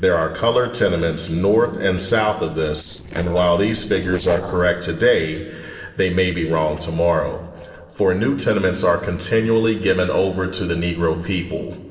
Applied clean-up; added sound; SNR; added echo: neural separator model SepFormer DNS4.